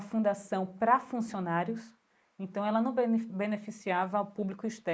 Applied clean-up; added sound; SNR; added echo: neural mask model Resemble Enhance denoiser.